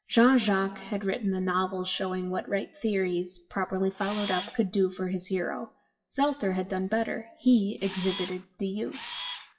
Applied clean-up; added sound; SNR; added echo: classical method WPE with log-MMSE.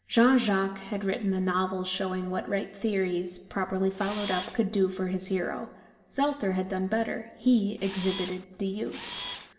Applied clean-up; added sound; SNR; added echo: none; Camera; 11 dB; reverberation time 1.9 s.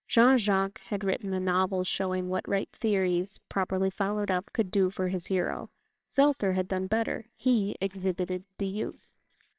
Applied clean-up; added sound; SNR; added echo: neural separator model SepFormer WHAMR!.